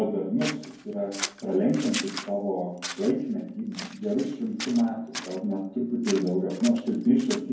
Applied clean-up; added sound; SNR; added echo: none; Scissors; 12 dB; reverberation time 0.9 s.